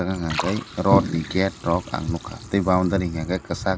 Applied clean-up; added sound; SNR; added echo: none; Liquid; 15 dB; none.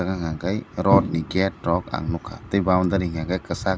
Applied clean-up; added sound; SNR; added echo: none; none; none; none.